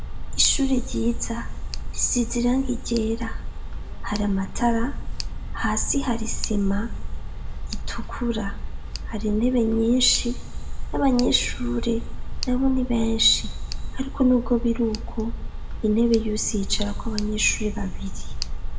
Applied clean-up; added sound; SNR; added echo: none; Tick; 2 dB; reverberation time 0.7 s.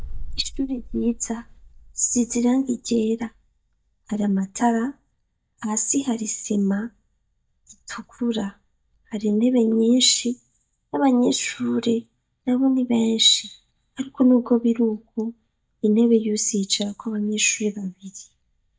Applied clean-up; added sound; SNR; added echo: neural mask model DeepFilterNet 3.